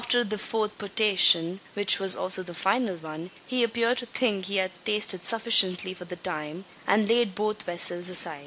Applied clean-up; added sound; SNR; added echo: none; none; none; none.